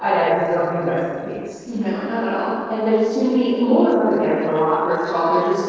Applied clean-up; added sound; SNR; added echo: neural separator model SepFormer DNS4.